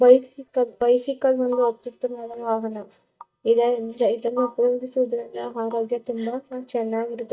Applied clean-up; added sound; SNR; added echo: neural mask model DeepFilterNet 3.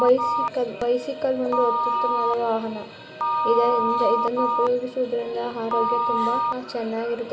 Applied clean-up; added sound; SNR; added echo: none; Telephone; 1 dB; reverberation time 0.9 s.